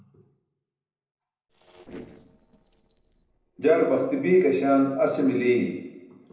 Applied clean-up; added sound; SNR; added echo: neural separator model SepFormer DNS4.